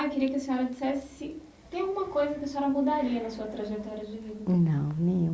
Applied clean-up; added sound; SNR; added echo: none; none; none; none.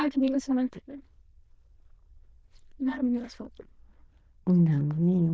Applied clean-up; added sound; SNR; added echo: neural diffusion model UNIVERSE++.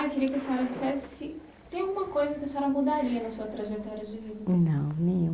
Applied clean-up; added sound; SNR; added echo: none; Thunder; 20 dB; none.